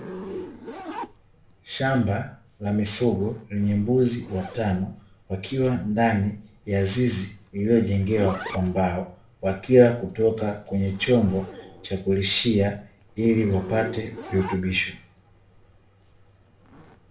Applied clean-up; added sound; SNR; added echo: none; Zipper (clothing); 17 dB; reverberation time 0.4 s.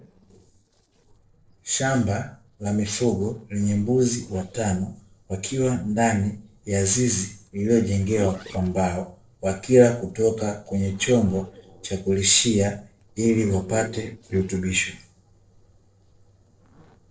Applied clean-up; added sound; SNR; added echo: neural separator model SepFormer DNS4.